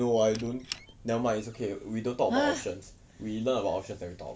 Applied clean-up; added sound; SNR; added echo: none; Squeak; 18 dB; none.